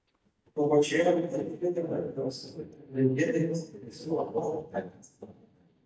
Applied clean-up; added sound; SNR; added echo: neural mask model DeepFilterNet 3.